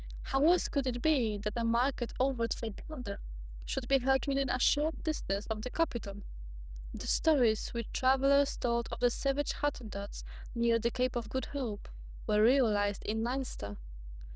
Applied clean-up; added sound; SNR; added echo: neural diffusion model UNIVERSE++.